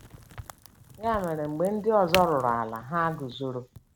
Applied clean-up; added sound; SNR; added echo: none; Crack; 13 dB; none.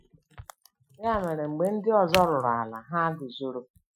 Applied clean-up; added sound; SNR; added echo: classical method Wiener filter.